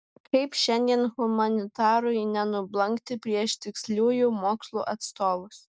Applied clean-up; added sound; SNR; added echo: none; none; none; none.